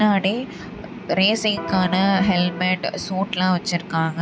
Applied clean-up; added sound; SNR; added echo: none; Electric guitar; 11 dB; none.